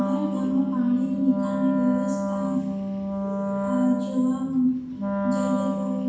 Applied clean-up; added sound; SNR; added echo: none; Wind instrument, woodwind instrument; 2 dB; reverberation time 1.2 s.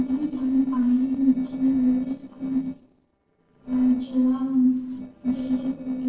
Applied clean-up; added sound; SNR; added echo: neural separator model SepFormer DNS4.